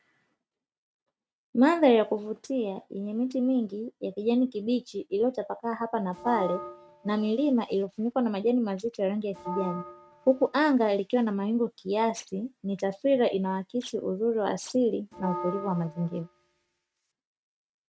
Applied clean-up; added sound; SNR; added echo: neural mask model RNNoise.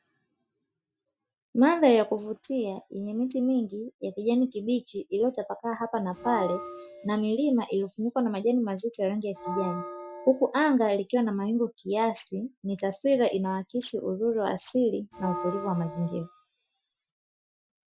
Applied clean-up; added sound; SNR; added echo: classical method Wiener filter.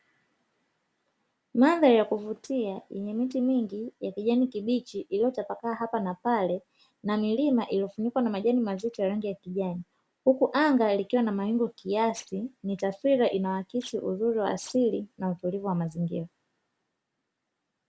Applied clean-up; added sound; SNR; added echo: none; none; none; none.